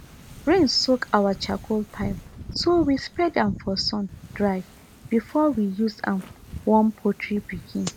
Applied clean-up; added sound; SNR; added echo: none; Wind / Ocean; 16 dB; none.